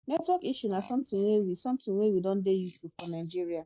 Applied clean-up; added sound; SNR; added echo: neural mask model Resemble Enhance denoiser.